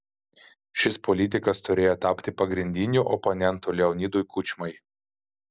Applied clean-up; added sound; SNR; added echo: none; none; none; none.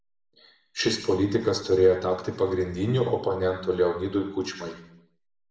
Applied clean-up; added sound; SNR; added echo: none; none; none; reverberation time 0.7 s.